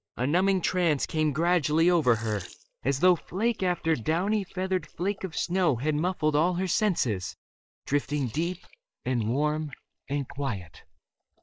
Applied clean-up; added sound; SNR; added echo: neural mask model DeepFilterNet 3.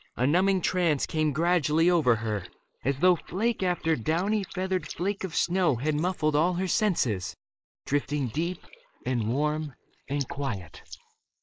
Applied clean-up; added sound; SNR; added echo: neural mask model Resemble Enhance denoiser.